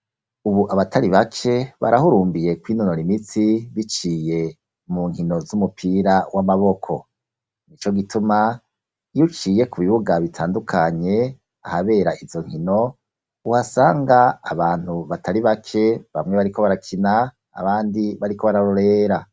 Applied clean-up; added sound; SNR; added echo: none; none; none; none.